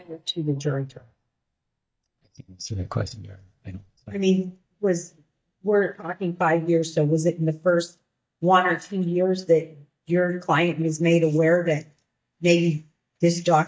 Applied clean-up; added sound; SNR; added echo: neural mask model DeepFilterNet 3.